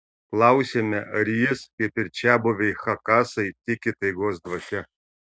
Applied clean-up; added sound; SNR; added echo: none; none; none; none.